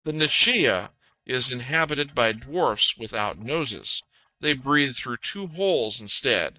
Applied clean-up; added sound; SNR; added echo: neural mask model DeepFilterNet 3.